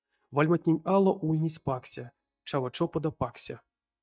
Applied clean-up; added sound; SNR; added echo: neural mask model DeepFilterNet 3.